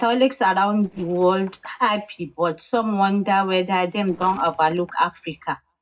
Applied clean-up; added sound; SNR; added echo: neural separator model SepFormer DNS4.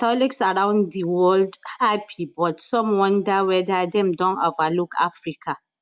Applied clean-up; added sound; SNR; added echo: none; none; none; none.